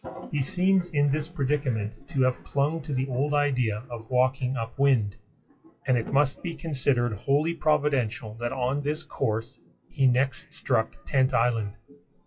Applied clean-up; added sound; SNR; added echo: classical method WPE with log-MMSE.